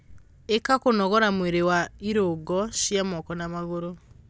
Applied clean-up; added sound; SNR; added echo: none; none; none; none.